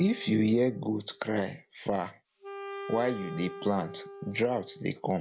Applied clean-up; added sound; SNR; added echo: none; Wind instrument, woodwind instrument; 14 dB; none.